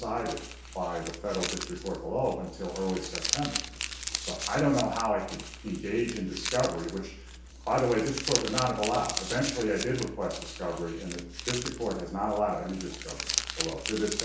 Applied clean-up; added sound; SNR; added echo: none; Crumpling, crinkling; 6 dB; reverberation time 0.6 s.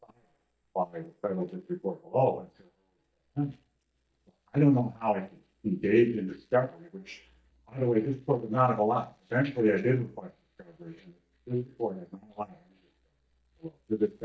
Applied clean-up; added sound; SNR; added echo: neural mask model DeepFilterNet 3.